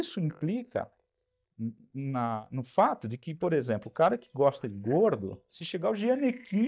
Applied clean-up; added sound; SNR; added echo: neural mask model DeepFilterNet 3.